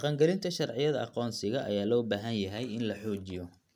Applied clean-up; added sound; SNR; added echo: none; none; none; none.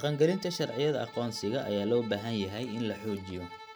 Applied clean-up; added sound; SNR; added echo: none; Bowed string instrument; 17 dB; none.